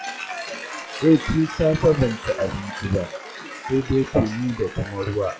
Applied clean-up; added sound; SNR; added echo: classical method log-MMSE.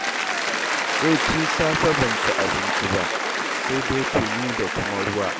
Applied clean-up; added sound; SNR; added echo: none; Applause / Cheering; -2 dB; none.